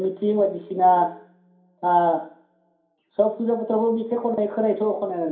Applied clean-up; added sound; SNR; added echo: none; none; none; reverberation time 0.5 s.